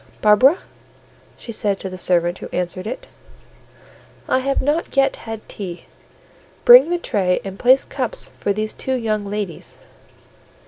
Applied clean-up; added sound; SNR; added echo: none; none; none; none.